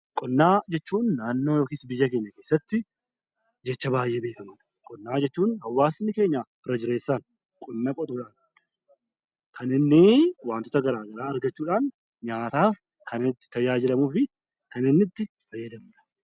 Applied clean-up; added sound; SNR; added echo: none; none; none; none.